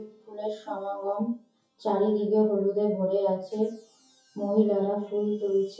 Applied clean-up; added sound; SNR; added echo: classical method WPE with log-MMSE.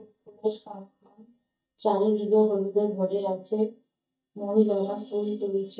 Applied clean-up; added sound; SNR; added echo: neural mask model DeepFilterNet 3.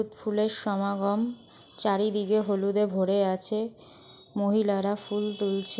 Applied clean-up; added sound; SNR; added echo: none; none; none; none.